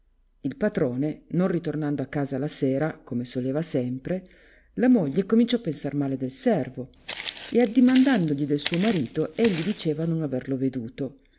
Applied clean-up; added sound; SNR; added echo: none; Walk, footsteps; 13 dB; none.